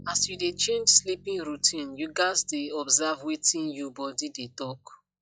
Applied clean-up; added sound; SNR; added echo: classical method log-MMSE.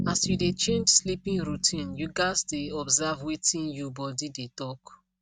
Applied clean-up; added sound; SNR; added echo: neural mask model RNNoise.